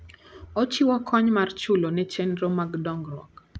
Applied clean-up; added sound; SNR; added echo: none; none; none; none.